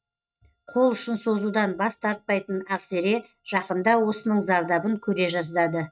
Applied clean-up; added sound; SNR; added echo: neural mask model RNNoise.